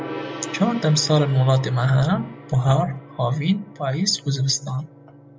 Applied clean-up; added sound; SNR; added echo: none; Gong; 15 dB; none.